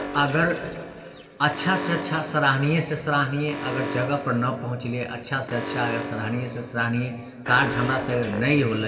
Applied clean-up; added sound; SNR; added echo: none; Alarm; 9 dB; reverberation time 1.9 s.